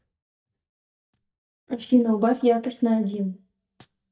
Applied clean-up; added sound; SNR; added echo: neural mask model DeepFilterNet 3.